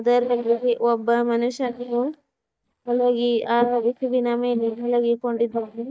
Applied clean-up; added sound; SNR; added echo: neural mask model DeepFilterNet 3.